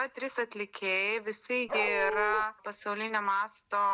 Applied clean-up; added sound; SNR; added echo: none; Dog; 2 dB; none.